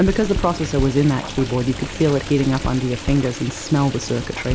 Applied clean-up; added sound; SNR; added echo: none; Stream; 13 dB; none.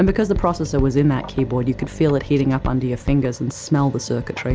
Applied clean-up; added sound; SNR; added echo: none; none; none; none.